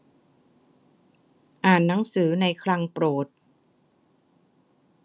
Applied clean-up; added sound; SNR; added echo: none; none; none; none.